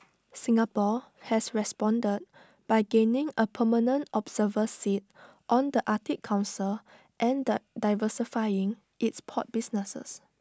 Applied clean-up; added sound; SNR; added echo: none; none; none; none.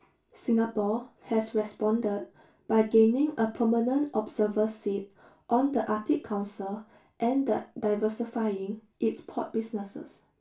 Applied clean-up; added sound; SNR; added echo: none; none; none; reverberation time 0.3 s.